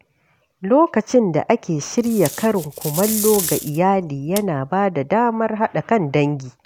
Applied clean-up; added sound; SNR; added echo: none; Packing tape, duct tape; 9 dB; none.